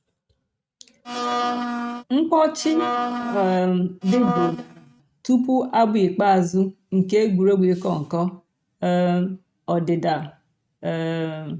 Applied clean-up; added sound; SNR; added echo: neural mask model RNNoise.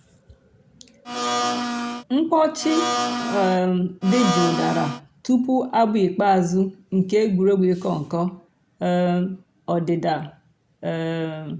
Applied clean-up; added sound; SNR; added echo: none; Domestic sounds, home sounds; 3 dB; none.